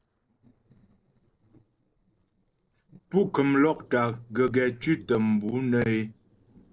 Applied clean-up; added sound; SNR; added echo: neural separator model SepFormer DNS4.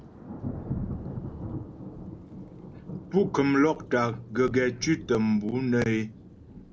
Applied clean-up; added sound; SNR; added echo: none; Thunder; 10 dB; none.